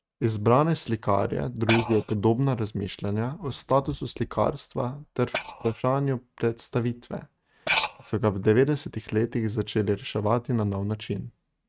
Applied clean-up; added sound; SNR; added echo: neural mask model RNNoise.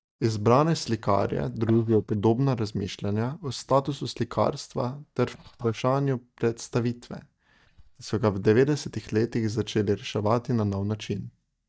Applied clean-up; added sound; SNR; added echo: neural mask model DeepFilterNet 3.